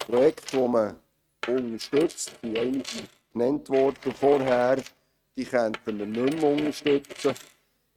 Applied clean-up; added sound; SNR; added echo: neural mask model RNNoise.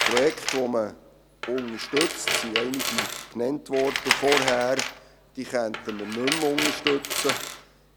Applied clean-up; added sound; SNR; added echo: none; Tools; 2 dB; none.